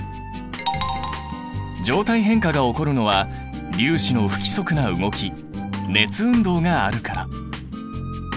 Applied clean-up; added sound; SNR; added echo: none; none; none; none.